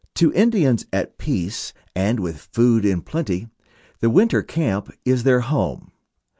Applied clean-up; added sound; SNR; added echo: none; none; none; none.